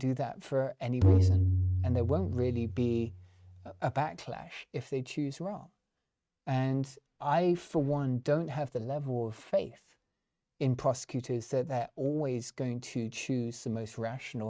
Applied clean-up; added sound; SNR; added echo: neural mask model RNNoise.